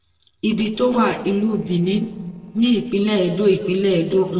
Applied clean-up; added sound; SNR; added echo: neural separator model SepFormer DNS4.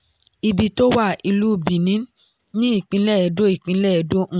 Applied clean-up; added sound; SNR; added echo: none; none; none; none.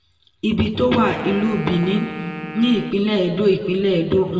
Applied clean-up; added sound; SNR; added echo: none; Wind instrument, woodwind instrument; 15 dB; reverberation time 1.6 s.